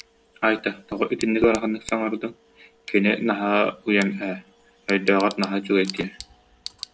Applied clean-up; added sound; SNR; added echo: none; Tick / Bicycle; 19 dB; none.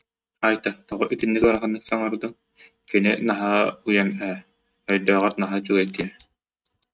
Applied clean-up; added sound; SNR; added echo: neural mask model RNNoise.